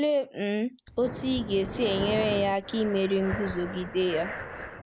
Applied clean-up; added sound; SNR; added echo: none; Breathing; 8 dB; none.